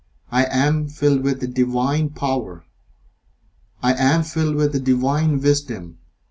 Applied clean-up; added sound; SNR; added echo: none; none; none; none.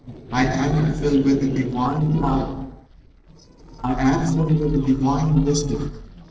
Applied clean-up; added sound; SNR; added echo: neural separator model SepFormer DNS4.